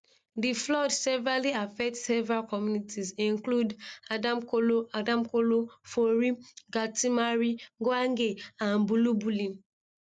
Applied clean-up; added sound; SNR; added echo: none; none; none; none.